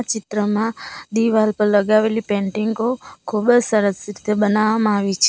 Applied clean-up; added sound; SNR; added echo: none; none; none; none.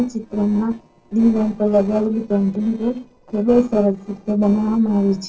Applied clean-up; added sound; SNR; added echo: neural separator model SepFormer DNS4.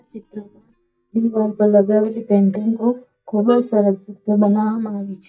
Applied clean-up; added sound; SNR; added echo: neural mask model DeepFilterNet 3.